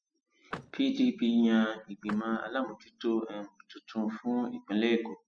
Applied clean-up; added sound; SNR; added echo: classical method spectral subtraction.